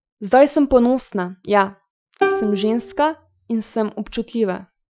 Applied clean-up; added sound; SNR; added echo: classical method Wiener filter.